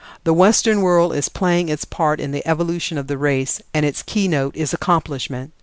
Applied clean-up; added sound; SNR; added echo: none; none; none; none.